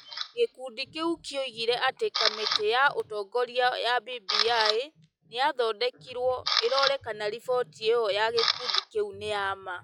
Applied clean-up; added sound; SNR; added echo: classical method log-MMSE.